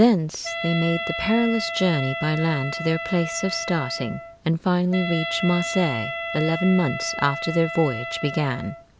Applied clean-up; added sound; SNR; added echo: none; Wind instrument, woodwind instrument; 8 dB; none.